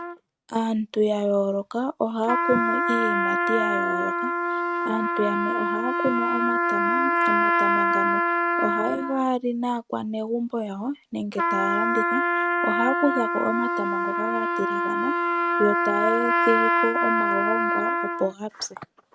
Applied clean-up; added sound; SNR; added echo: neural mask model RNNoise.